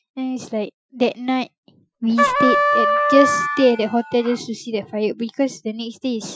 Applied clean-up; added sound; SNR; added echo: classical method Wiener filter.